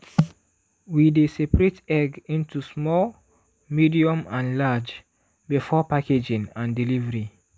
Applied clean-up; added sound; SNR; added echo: none; none; none; none.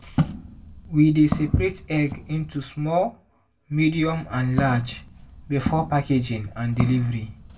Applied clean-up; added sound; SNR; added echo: none; Walk, footsteps; 10 dB; reverberation time 0.2 s.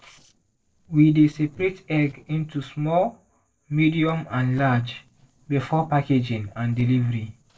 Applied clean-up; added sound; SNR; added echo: neural separator model SepFormer DNS4.